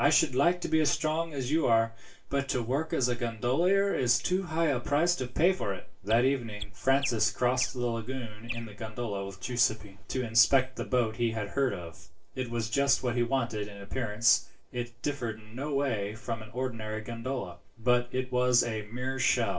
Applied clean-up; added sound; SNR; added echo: neural separator model SepFormer DNS4.